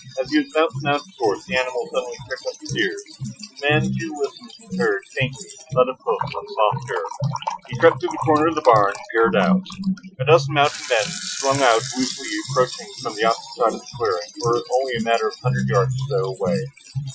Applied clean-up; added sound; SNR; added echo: classical method Wiener filter.